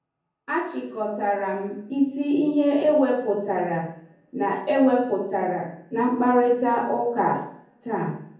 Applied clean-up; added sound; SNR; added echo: none; none; none; reverberation time 0.7 s.